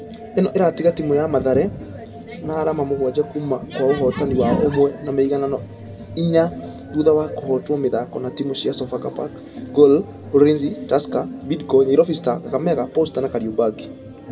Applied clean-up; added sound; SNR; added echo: none; none; none; reverberation time 1.0 s.